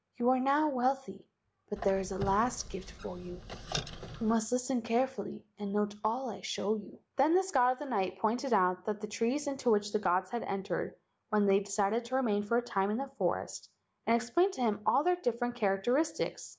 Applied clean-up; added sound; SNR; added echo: none; Squeak; 10 dB; none.